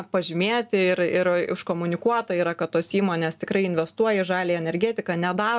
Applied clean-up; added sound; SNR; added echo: none; none; none; none.